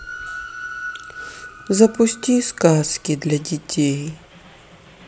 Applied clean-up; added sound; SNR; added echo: none; Train; 16 dB; none.